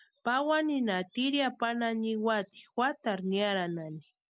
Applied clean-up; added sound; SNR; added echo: none; none; none; none.